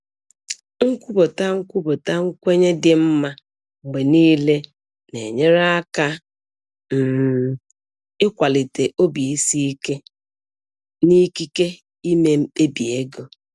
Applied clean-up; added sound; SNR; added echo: none; none; none; none.